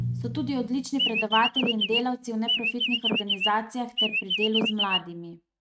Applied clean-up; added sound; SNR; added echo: neural mask model RNNoise.